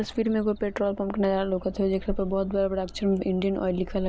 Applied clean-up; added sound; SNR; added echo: none; Bird vocalization, bird call, bird song; 13 dB; none.